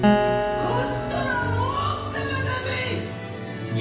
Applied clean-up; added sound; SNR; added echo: none; Acoustic guitar; 1 dB; reverberation time 0.5 s.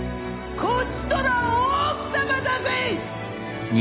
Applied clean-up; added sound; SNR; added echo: none; none; none; none.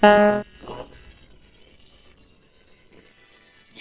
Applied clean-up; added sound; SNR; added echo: neural separator model SepFormer WHAMR!.